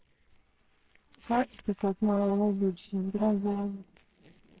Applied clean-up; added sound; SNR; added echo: neural separator model SepFormer WHAMR!.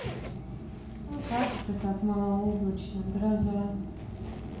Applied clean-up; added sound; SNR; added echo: none; Zipper (clothing); 14 dB; reverberation time 0.6 s.